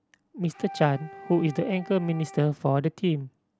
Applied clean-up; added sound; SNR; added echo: none; Wind instrument, woodwind instrument; 18 dB; none.